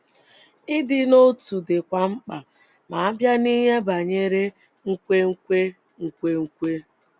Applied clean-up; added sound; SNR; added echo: none; none; none; none.